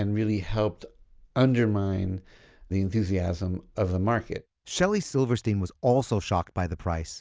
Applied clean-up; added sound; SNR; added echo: none; none; none; none.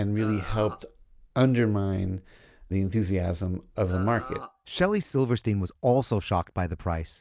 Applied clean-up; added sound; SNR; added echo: none; Burping, eructation; 14 dB; none.